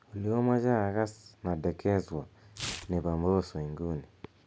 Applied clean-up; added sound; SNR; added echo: none; Tearing; 17 dB; none.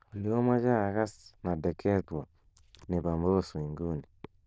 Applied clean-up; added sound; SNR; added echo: neural diffusion model UNIVERSE++.